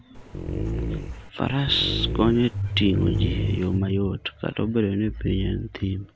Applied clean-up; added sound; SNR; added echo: none; Dog; 5 dB; none.